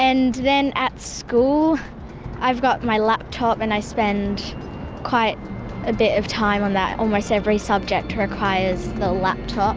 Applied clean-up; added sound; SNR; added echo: none; none; none; none.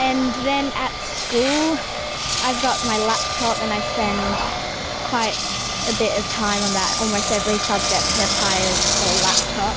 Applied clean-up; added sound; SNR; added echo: none; Engine; 0 dB; none.